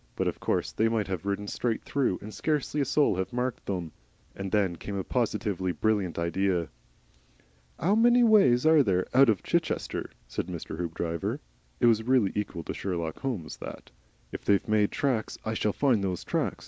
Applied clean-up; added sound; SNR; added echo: none; none; none; none.